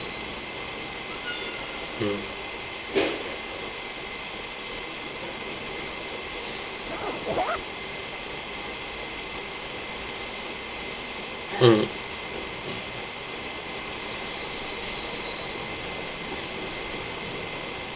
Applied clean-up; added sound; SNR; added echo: none; Zipper (clothing); 1 dB; none.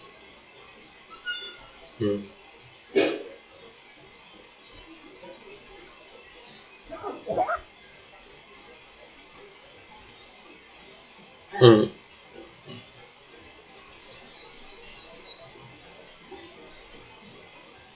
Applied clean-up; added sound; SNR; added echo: classical method log-MMSE.